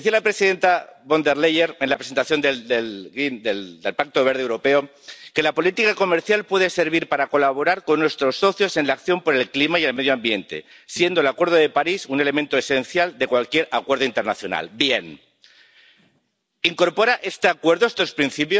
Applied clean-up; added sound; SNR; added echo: none; none; none; none.